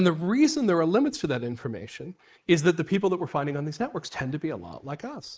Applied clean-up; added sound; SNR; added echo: neural mask model Resemble Enhance denoiser.